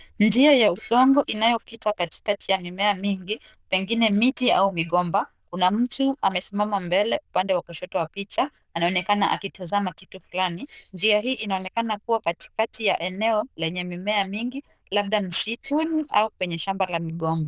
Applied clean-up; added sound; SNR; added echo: neural diffusion model UNIVERSE++.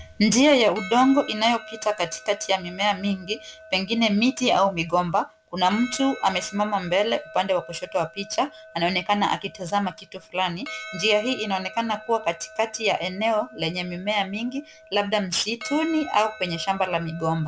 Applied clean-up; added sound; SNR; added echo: none; Percussion; 18 dB; none.